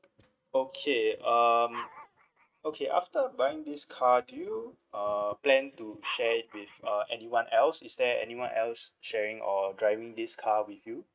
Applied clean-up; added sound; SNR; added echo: neural mask model RNNoise.